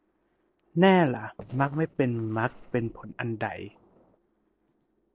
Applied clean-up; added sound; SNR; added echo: neural separator model SepFormer DNS4.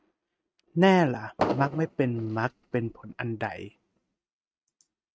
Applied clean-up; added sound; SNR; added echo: neural mask model RNNoise.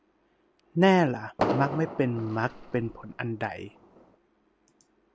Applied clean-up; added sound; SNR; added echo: none; Fireworks; 6 dB; none.